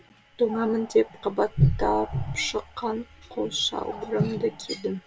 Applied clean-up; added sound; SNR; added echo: none; Animal; 19 dB; none.